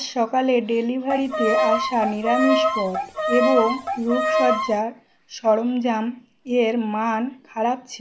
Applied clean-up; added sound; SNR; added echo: none; Bowed string instrument; 0 dB; none.